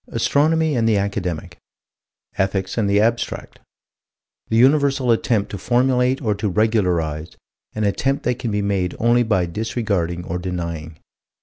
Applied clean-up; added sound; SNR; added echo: none; none; none; none.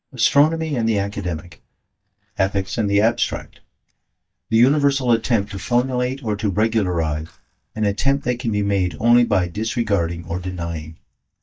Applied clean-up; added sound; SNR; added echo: neural mask model DeepFilterNet 3.